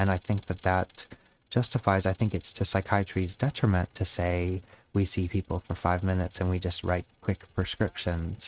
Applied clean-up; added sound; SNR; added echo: neural mask model RNNoise.